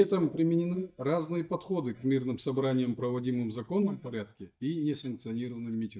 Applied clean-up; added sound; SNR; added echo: neural mask model DeepFilterNet 3.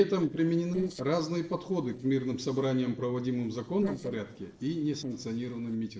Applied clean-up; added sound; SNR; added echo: neural separator model SepFormer DNS4.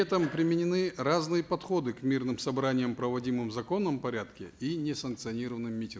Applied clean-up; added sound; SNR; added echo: none; none; none; none.